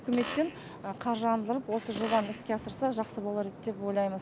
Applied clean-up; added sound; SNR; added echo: none; Fart; 12 dB; none.